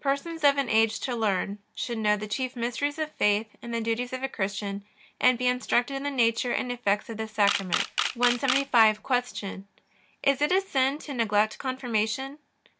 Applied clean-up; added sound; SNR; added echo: none; Camera; 3 dB; none.